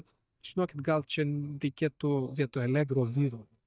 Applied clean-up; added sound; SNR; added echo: neural mask model DeepFilterNet 3.